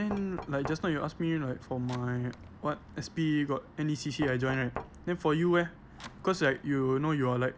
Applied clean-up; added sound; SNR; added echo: none; Knock; 15 dB; none.